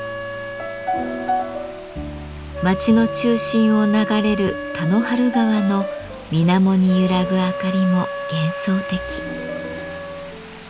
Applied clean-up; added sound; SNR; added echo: none; Wind instrument, woodwind instrument; 10 dB; none.